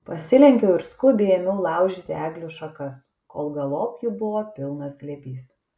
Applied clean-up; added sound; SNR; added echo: none; none; none; none.